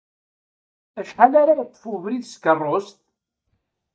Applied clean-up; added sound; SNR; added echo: neural mask model DeepFilterNet 3.